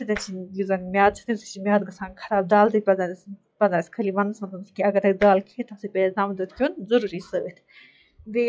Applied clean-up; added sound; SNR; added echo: classical method log-MMSE.